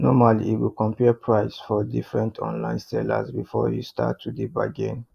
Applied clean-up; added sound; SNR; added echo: neural mask model Resemble Enhance denoiser.